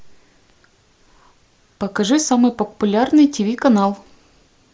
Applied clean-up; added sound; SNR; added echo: none; none; none; none.